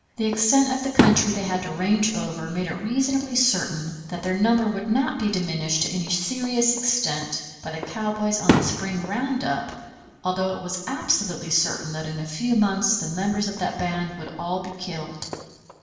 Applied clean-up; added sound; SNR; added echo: none; Fireworks; 7 dB; reverberation time 1.4 s.